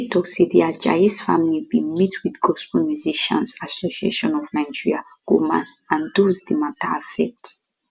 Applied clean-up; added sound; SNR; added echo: none; none; none; none.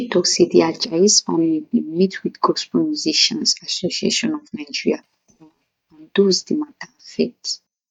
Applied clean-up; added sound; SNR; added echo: neural mask model DeepFilterNet 3.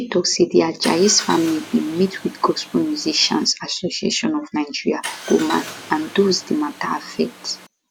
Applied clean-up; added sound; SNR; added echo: none; Car; 14 dB; none.